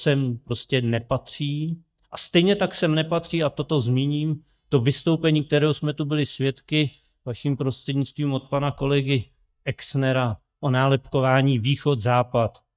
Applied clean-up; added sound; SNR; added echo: neural mask model DeepFilterNet 3.